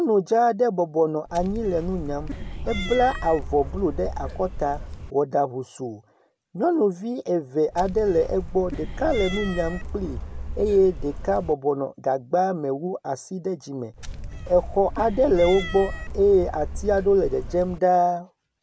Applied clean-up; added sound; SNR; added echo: none; Cat; 8 dB; none.